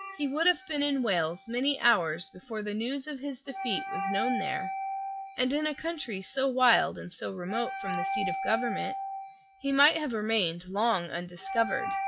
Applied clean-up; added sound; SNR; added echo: classical method log-MMSE.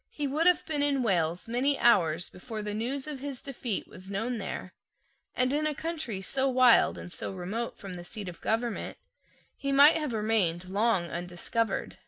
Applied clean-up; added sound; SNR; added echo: none; none; none; none.